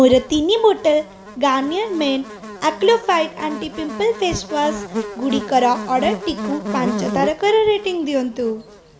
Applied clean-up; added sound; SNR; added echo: none; Buzz; 11 dB; reverberation time 0.5 s.